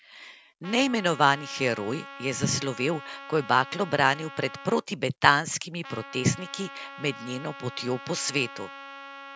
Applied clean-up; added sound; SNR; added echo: none; Trumpet; 16 dB; none.